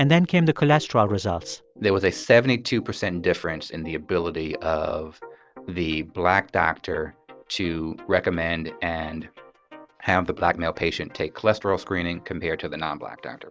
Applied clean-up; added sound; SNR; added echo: none; none; none; none.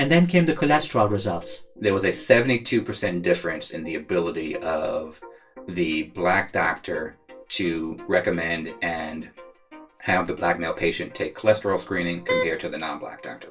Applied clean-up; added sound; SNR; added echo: none; Wind instrument, woodwind instrument; 3 dB; reverberation time 0.2 s.